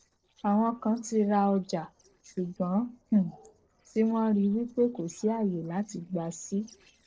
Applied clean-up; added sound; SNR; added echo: neural separator model SepFormer DNS4.